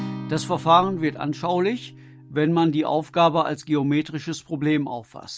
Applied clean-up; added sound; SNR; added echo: none; Acoustic guitar; 16 dB; none.